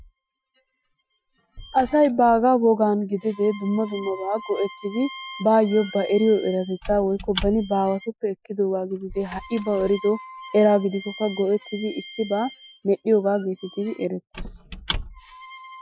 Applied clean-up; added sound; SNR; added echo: classical method Wiener filter.